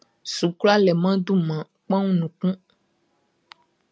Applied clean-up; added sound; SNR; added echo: none; none; none; none.